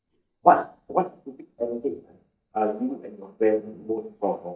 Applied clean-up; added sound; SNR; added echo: neural mask model DeepFilterNet 3.